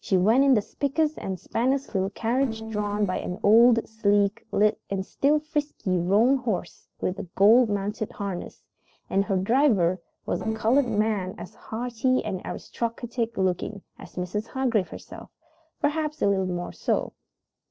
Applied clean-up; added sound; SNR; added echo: neural separator model SepFormer DNS4.